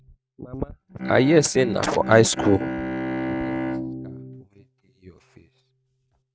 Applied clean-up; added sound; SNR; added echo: neural mask model RNNoise.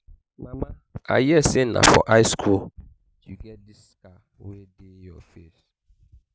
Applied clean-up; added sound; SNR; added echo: none; none; none; none.